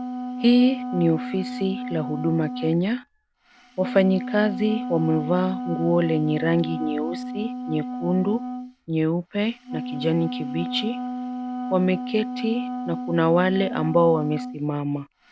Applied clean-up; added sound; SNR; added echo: none; Wind instrument, woodwind instrument; 7 dB; none.